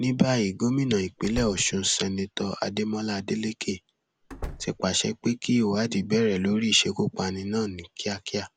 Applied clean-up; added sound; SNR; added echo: none; Slam; 14 dB; none.